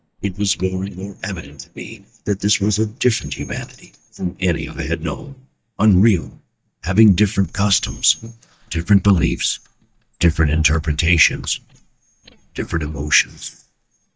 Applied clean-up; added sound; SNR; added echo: neural mask model DeepFilterNet 3.